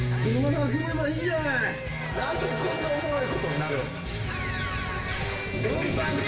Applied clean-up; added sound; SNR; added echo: none; Piano; 8 dB; reverberation time 0.7 s.